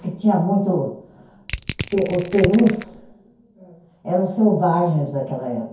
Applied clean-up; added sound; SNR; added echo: none; Crushing; 9 dB; reverberation time 0.6 s.